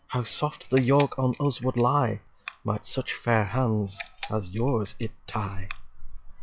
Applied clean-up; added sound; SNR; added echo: classical method log-MMSE.